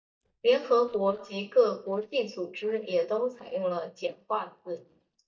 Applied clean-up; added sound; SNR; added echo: neural mask model DeepFilterNet 3.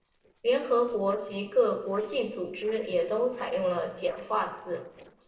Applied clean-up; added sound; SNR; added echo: neural separator model SepFormer DNS4.